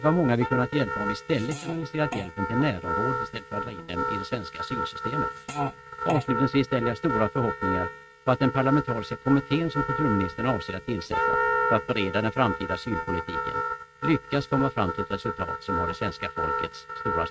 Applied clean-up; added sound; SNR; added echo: neural mask model RNNoise.